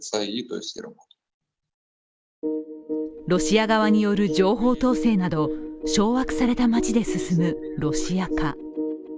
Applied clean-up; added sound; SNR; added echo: none; none; none; none.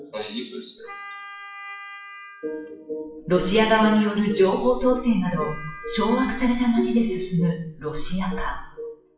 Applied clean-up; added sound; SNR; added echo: classical method WPE with log-MMSE.